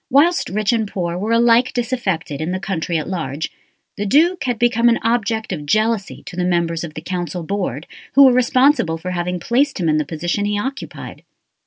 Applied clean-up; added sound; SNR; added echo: none; none; none; none.